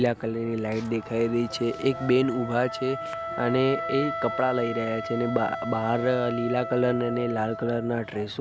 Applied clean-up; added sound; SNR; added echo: none; Wind instrument, woodwind instrument; 9 dB; none.